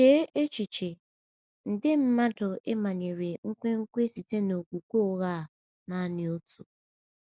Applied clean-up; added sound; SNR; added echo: none; none; none; none.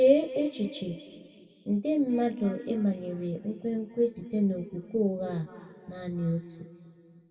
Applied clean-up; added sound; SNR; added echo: none; none; none; reverberation time 2.1 s.